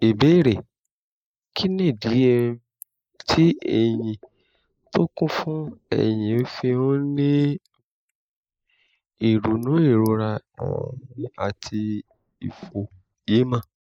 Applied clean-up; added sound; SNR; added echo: neural mask model Resemble Enhance denoiser.